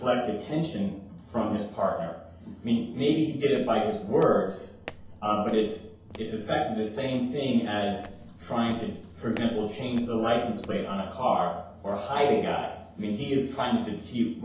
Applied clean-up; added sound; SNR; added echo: none; Walk, footsteps; 19 dB; reverberation time 0.8 s.